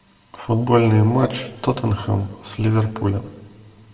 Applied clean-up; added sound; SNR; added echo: none; none; none; reverberation time 1.5 s.